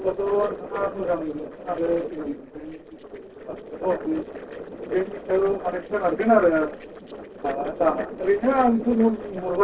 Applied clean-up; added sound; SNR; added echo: neural separator model SepFormer DNS4.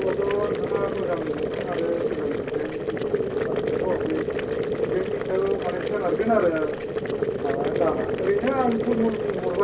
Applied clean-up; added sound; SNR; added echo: none; Boiling; -1 dB; reverberation time 0.4 s.